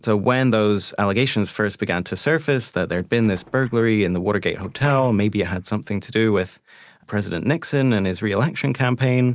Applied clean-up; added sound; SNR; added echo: neural mask model DeepFilterNet 3.